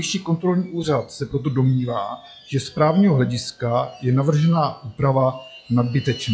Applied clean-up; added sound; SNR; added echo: classical method log-MMSE.